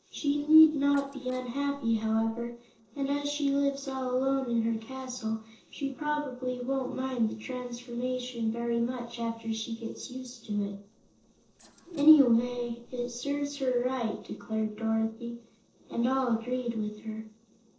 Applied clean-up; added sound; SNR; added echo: neural separator model SepFormer DNS4.